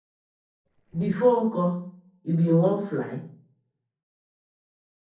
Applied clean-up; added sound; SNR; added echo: neural separator model SepFormer DNS4.